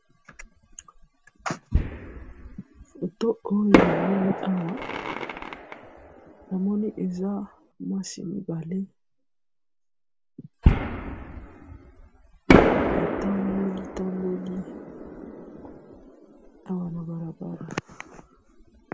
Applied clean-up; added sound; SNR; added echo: none; Fireworks; -3 dB; none.